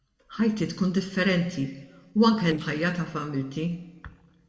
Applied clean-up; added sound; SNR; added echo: neural separator model SepFormer DNS4.